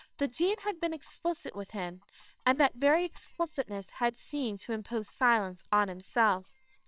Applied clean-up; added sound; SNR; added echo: neural separator model SepFormer WHAMR!.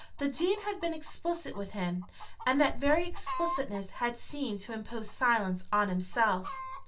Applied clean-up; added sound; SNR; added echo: none; Chicken, rooster; 13 dB; reverberation time 0.2 s.